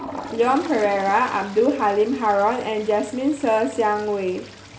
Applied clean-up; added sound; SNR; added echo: none; Toilet flush; 17 dB; none.